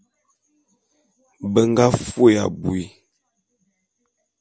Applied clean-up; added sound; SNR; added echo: none; none; none; none.